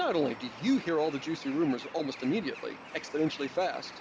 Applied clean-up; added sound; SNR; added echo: none; Bird; 15 dB; none.